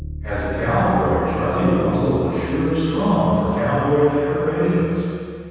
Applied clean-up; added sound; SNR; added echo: none; Bass guitar; 14 dB; reverberation time 2.1 s.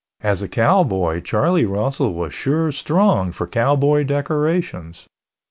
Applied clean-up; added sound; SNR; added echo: none; none; none; none.